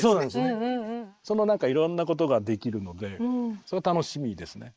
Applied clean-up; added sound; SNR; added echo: neural mask model Resemble Enhance denoiser.